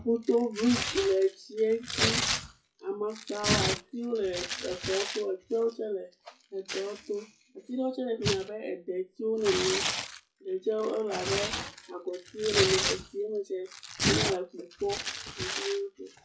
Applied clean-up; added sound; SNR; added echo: classical method WPE with log-MMSE.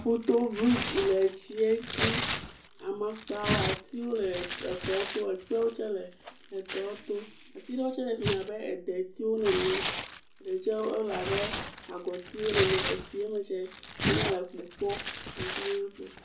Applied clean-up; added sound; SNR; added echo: none; Tearing; 3 dB; reverberation time 0.4 s.